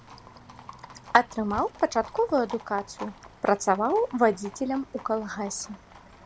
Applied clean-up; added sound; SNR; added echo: none; Livestock, farm animals, working animals; 18 dB; none.